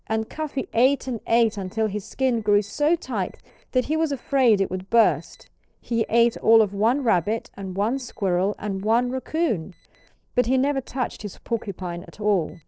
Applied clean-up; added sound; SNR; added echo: neural separator model SepFormer DNS4.